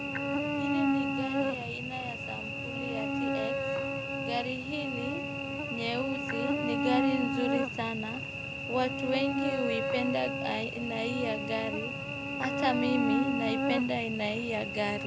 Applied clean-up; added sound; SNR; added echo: none; Cricket / Buzz; -2 dB; none.